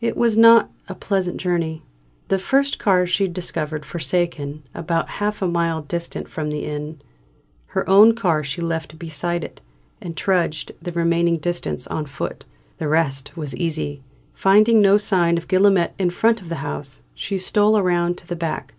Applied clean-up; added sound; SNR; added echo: none; none; none; none.